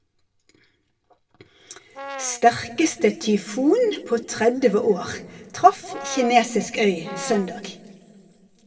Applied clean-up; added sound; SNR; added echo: none; Brass instrument; 13 dB; reverberation time 1.3 s.